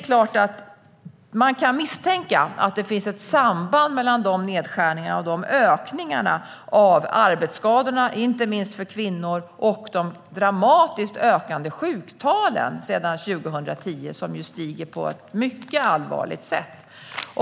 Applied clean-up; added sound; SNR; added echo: none; none; none; none.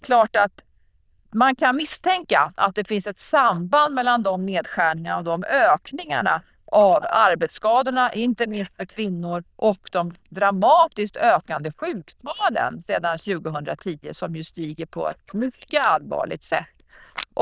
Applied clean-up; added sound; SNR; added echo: neural diffusion model UNIVERSE++.